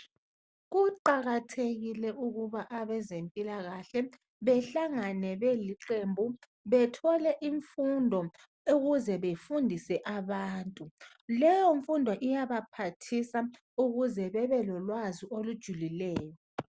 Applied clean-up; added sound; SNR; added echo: none; none; none; none.